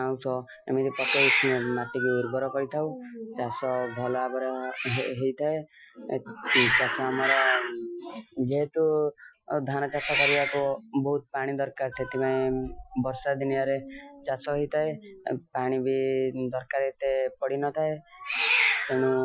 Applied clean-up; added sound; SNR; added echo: classical method Wiener filter.